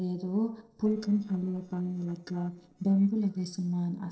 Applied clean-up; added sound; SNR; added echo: neural separator model SepFormer DNS4.